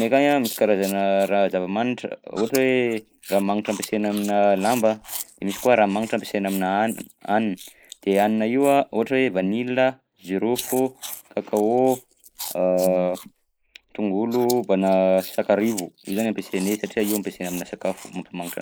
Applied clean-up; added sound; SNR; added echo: neural mask model Resemble Enhance denoiser.